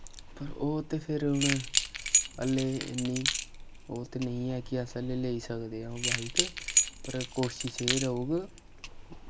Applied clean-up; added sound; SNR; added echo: none; Keys jangling; 0 dB; none.